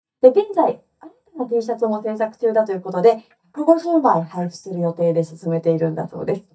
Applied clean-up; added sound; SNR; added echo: neural mask model DeepFilterNet 3.